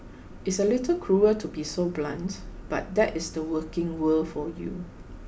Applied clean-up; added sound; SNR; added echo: none; none; none; none.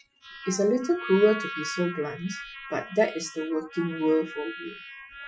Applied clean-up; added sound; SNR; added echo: classical method Wiener filter.